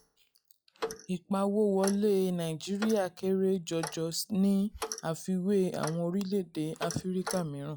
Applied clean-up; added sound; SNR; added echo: classical method log-MMSE.